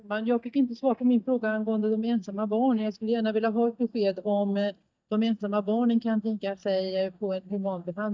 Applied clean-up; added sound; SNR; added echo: neural mask model DeepFilterNet 3.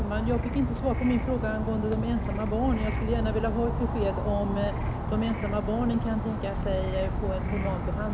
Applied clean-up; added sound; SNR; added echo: none; Insect / Frog; 0 dB; none.